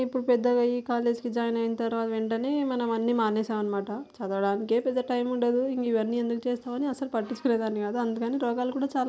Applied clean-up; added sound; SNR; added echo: none; none; none; none.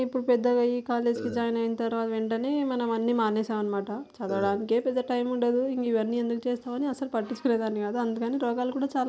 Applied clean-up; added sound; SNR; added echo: none; Burping, eructation; 12 dB; none.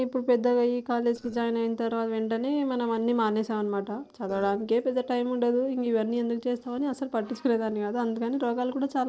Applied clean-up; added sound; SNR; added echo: neural separator model SepFormer DNS4.